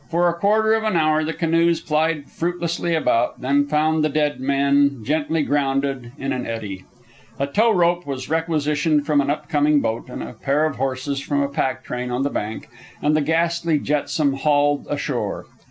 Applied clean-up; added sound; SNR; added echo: none; none; none; none.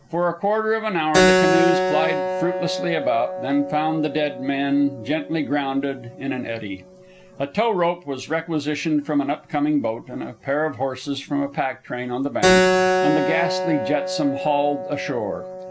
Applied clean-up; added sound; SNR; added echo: none; Keyboard (musical); 2 dB; none.